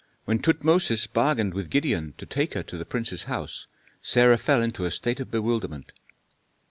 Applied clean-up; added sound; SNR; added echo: none; none; none; none.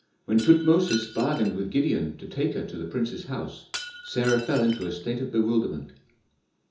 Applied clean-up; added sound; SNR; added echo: none; Shatter; 17 dB; reverberation time 0.6 s.